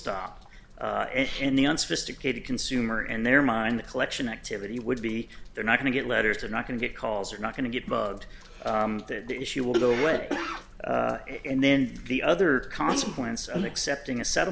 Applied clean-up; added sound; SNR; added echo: none; Cough; 12 dB; none.